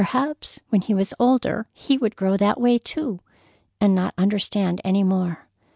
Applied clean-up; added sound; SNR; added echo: none; none; none; none.